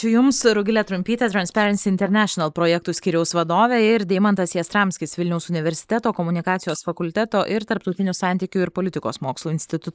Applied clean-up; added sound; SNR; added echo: neural mask model Resemble Enhance denoiser.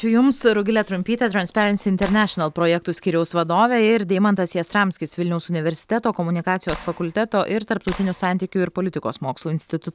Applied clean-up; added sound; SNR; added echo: none; Clapping; 16 dB; none.